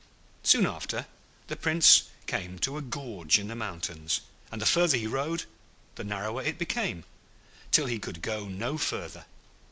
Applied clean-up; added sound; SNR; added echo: none; none; none; none.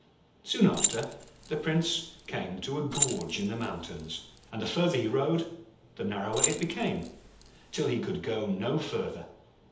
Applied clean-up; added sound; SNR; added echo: none; Keys jangling; 4 dB; reverberation time 0.8 s.